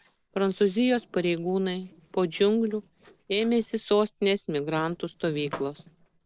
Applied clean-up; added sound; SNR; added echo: neural separator model SepFormer DNS4.